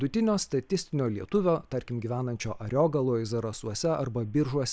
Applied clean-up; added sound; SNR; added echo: none; none; none; none.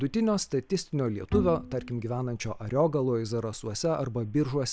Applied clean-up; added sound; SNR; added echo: none; Bowed string instrument; 7 dB; none.